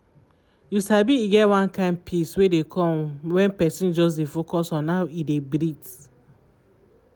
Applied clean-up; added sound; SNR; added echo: none; none; none; none.